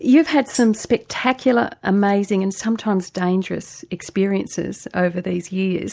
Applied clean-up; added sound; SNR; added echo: none; Tambourine; 18 dB; none.